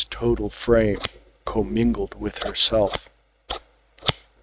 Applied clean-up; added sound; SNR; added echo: neural mask model RNNoise.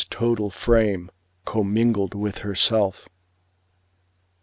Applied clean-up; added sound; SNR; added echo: none; none; none; none.